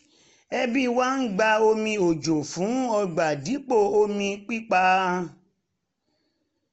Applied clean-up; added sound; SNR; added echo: none; none; none; none.